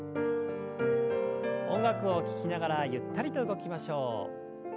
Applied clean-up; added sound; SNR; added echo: none; none; none; none.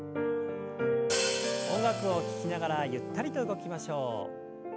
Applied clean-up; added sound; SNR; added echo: none; Hi-hat; 8 dB; none.